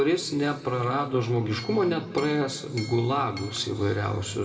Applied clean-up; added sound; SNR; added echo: none; Chink, clink; 18 dB; reverberation time 1.9 s.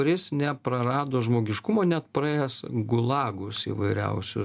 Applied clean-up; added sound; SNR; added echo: none; none; none; none.